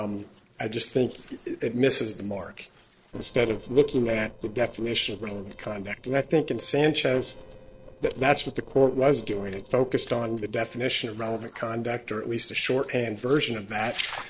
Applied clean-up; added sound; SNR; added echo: neural separator model SepFormer DNS4.